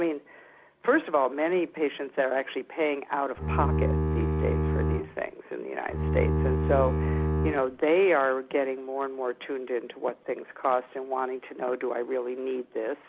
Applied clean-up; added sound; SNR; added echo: none; Bowed string instrument; -2 dB; none.